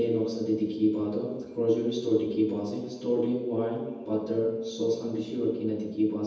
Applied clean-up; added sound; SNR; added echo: none; none; none; reverberation time 1.1 s.